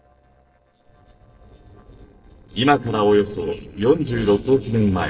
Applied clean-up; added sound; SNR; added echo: neural separator model SepFormer DNS4.